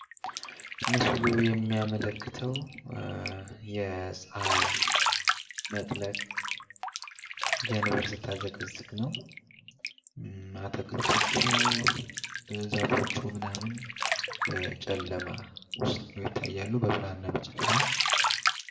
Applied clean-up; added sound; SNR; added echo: none; Bathtub (filling or washing); -1 dB; reverberation time 0.7 s.